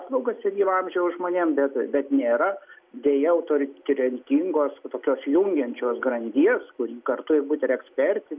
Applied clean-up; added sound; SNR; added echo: none; none; none; none.